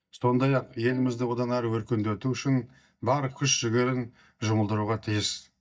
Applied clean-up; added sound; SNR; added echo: neural mask model DeepFilterNet 3.